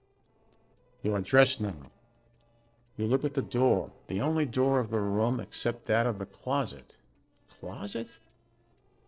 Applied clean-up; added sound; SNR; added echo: neural separator model SepFormer DNS4.